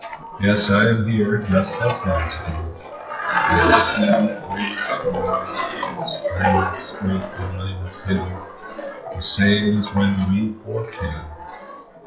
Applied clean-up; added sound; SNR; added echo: classical method WPE with log-MMSE.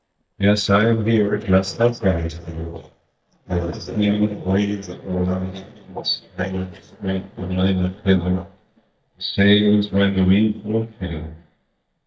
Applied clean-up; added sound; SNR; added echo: neural mask model DeepFilterNet 3.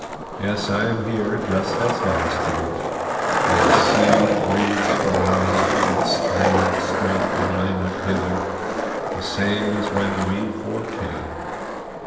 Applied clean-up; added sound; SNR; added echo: none; Skateboard; -3 dB; reverberation time 1.2 s.